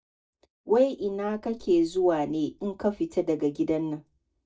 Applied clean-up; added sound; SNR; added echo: neural mask model DeepFilterNet 3.